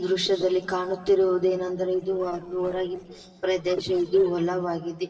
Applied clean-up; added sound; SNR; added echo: neural separator model SepFormer DNS4.